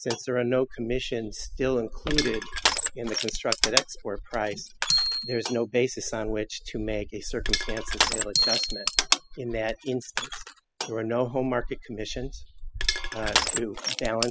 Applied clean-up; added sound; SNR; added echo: classical method spectral subtraction.